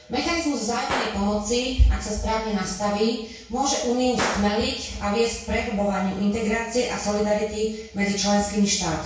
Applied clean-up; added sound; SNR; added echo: none; Gunshot, gunfire; 14 dB; reverberation time 0.6 s.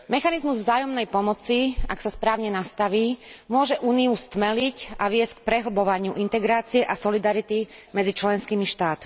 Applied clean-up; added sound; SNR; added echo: none; none; none; none.